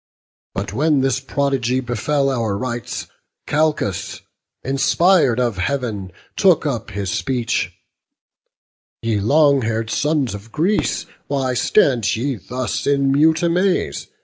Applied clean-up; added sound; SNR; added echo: none; Fireworks; 17 dB; none.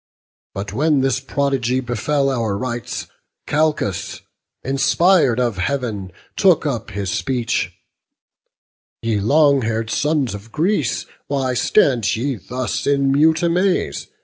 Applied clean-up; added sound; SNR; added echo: none; none; none; none.